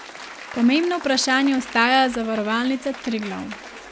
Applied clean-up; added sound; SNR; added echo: none; Applause / Cheering; 16 dB; none.